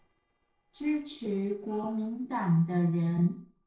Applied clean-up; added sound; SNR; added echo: neural separator model SepFormer DNS4.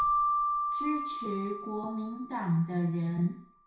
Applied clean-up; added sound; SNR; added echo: none; Keyboard (musical); 0 dB; reverberation time 0.6 s.